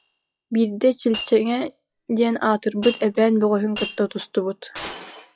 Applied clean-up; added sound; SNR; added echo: classical method log-MMSE.